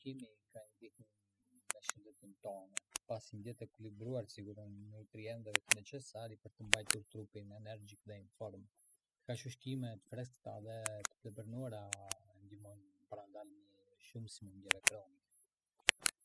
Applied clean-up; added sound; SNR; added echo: classical method spectral subtraction.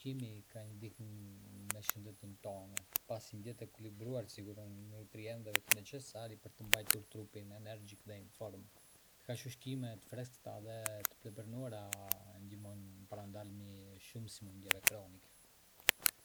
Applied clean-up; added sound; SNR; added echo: none; Tick; -5 dB; none.